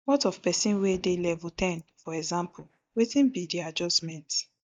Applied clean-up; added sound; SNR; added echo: neural mask model DeepFilterNet 3.